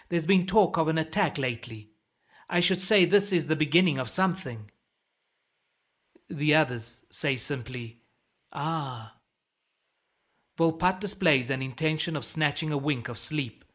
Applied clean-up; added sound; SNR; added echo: neural mask model Resemble Enhance denoiser.